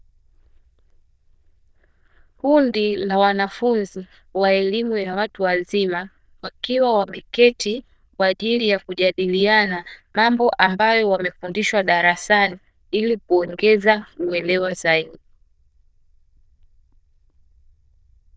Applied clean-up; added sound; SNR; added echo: neural diffusion model UNIVERSE++.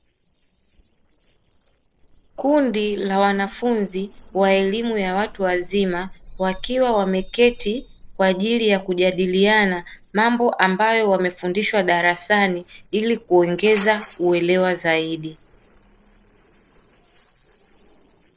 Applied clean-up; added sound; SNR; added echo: neural separator model SepFormer DNS4.